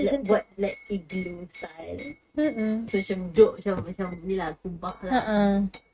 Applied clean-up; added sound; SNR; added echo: neural mask model RNNoise.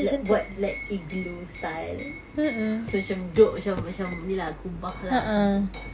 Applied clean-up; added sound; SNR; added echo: none; Liquid + Walk, footsteps; 15 dB; none.